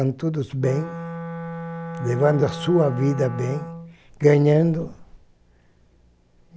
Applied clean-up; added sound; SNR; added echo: none; Wind instrument, woodwind instrument; 12 dB; none.